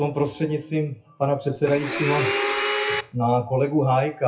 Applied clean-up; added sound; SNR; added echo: classical method WPE with log-MMSE.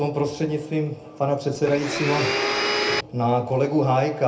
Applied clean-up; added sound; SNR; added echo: none; Domestic sounds, home sounds; 1 dB; reverberation time 0.3 s.